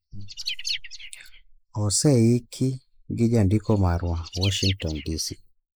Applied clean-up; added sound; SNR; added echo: neural mask model Resemble Enhance denoiser.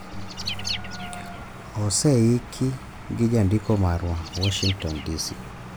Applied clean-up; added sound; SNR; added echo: none; Bird; 14 dB; none.